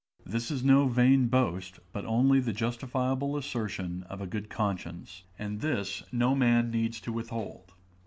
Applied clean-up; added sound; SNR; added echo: none; none; none; none.